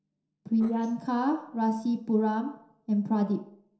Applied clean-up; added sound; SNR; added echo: neural separator model SepFormer DNS4.